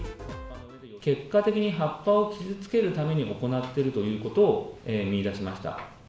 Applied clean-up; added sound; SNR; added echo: none; none; none; none.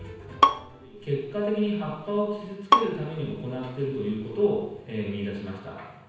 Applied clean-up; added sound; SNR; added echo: none; Bowed string instrument; -1 dB; reverberation time 0.9 s.